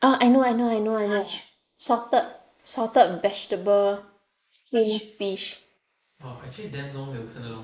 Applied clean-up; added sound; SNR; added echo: neural mask model Resemble Enhance denoiser.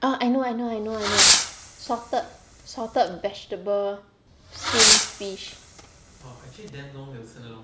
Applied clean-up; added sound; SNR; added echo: none; Fireworks; -4 dB; none.